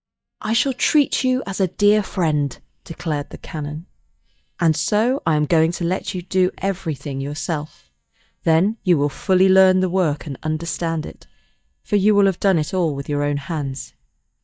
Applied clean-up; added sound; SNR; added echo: neural mask model DeepFilterNet 3.